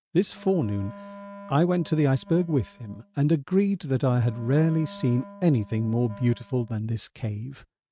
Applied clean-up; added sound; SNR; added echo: neural mask model RNNoise.